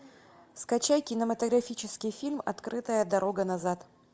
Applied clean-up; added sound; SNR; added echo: none; none; none; none.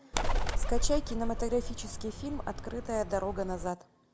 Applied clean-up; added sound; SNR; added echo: none; Bird; -3 dB; none.